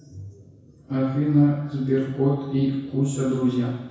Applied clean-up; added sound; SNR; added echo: none; none; none; reverberation time 1.0 s.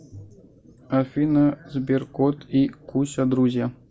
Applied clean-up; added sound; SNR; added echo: none; none; none; none.